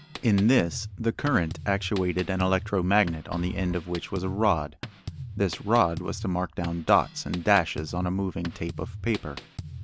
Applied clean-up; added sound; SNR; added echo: none; Drum kit; 13 dB; none.